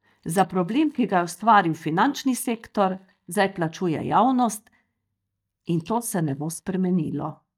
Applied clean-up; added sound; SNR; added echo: neural mask model DeepFilterNet 3.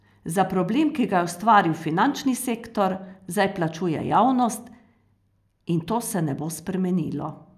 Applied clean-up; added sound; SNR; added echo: none; none; none; none.